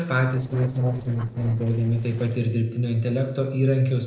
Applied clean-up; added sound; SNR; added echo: neural separator model SepFormer DNS4.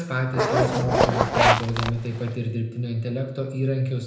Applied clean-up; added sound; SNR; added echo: none; Zipper (clothing); -3 dB; reverberation time 0.8 s.